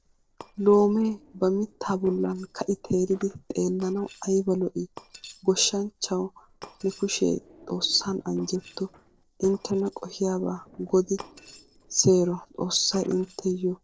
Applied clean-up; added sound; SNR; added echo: neural separator model SepFormer DNS4.